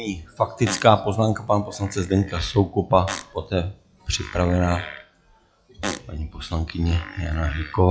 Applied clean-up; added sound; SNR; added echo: classical method log-MMSE.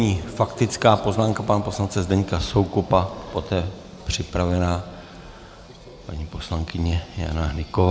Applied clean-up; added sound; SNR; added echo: none; none; none; none.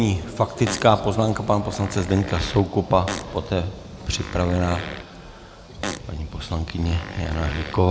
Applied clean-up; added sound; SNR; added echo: none; Fart; 11 dB; none.